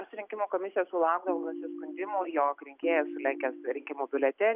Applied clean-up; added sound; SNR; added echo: none; Ringtone; 9 dB; none.